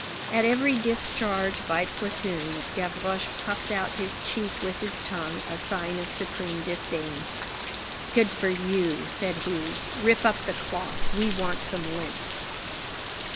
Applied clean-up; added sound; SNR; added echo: none; Rain; 2 dB; none.